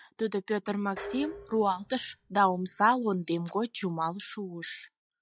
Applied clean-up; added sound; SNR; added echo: classical method log-MMSE.